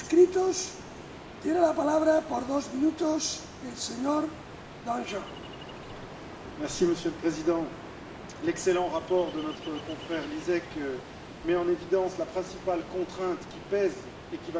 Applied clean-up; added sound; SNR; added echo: none; Ocean; 14 dB; reverberation time 1.5 s.